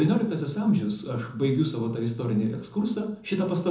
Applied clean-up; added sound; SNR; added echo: none; none; none; reverberation time 0.6 s.